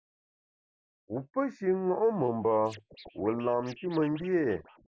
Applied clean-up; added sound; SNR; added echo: neural mask model Resemble Enhance denoiser.